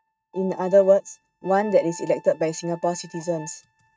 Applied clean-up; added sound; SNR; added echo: neural mask model RNNoise.